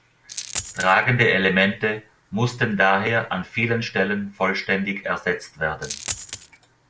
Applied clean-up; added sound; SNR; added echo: none; Coin (dropping); 10 dB; none.